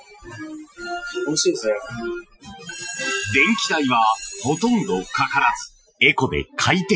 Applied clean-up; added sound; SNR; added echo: classical method Wiener filter.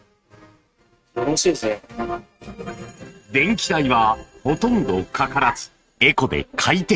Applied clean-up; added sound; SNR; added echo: neural mask model RNNoise.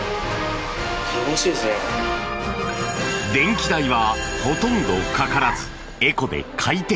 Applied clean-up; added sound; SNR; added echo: none; Car; 14 dB; none.